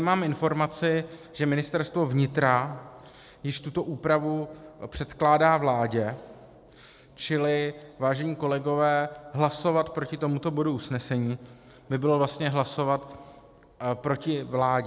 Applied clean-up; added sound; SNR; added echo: none; none; none; none.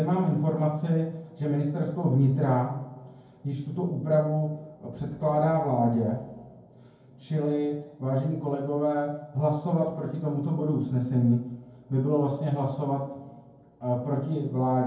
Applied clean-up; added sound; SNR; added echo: none; none; none; reverberation time 0.9 s.